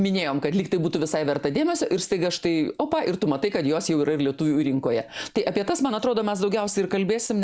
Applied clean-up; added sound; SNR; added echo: none; none; none; none.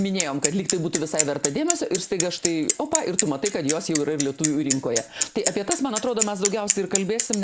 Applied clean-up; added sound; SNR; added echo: none; Bicycle; 3 dB; none.